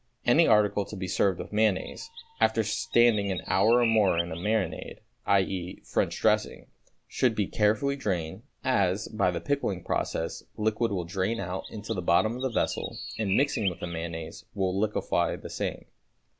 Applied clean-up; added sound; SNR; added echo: none; Chirp, tweet; 11 dB; none.